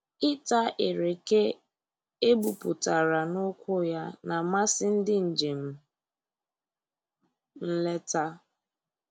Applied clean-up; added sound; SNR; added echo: none; Rattle (instrument); 16 dB; none.